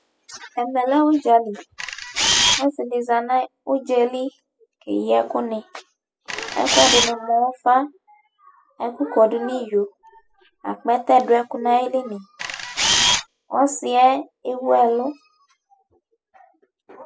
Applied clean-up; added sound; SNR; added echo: classical method spectral subtraction.